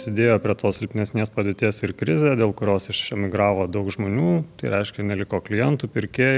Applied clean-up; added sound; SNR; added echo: none; none; none; none.